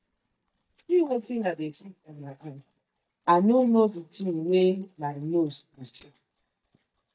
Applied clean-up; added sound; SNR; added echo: neural mask model DeepFilterNet 3.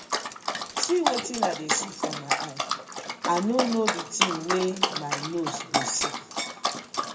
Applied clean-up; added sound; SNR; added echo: none; Dog; -1 dB; reverberation time 1.5 s.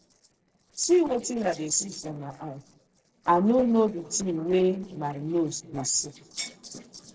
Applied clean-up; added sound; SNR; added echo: neural separator model SepFormer DNS4.